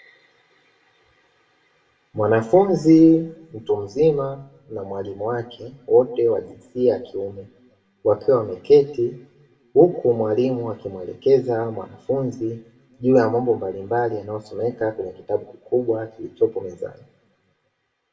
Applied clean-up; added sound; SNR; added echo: none; none; none; reverberation time 0.6 s.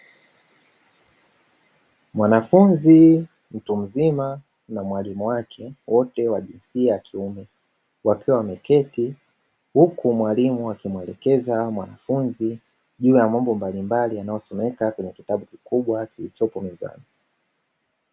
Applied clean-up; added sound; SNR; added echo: none; none; none; none.